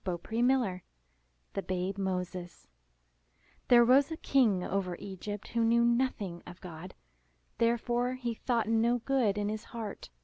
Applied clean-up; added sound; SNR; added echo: none; none; none; none.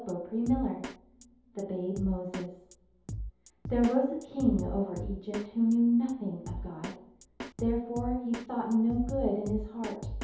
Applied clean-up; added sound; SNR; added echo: none; Drum kit; 9 dB; reverberation time 0.8 s.